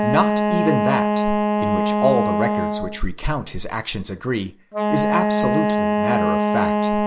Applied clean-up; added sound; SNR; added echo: none; Wind instrument, woodwind instrument; -4 dB; none.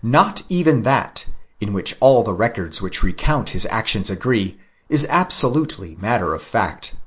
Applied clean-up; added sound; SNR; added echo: none; none; none; none.